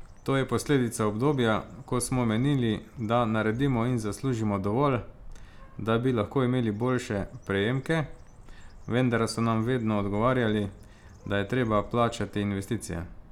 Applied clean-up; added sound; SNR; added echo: none; Bird; 18 dB; none.